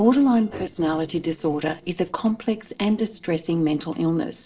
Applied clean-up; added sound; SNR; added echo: neural separator model SepFormer DNS4.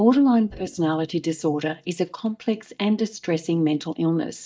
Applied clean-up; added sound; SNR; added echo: neural mask model DeepFilterNet 3.